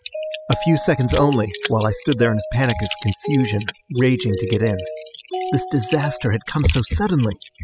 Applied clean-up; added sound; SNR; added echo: classical method spectral subtraction.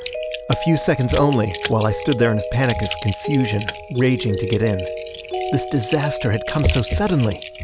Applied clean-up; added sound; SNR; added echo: none; Typing + Mallet percussion; 5 dB; none.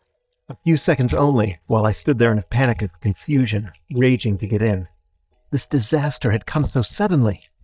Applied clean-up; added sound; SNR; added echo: neural mask model DeepFilterNet 3.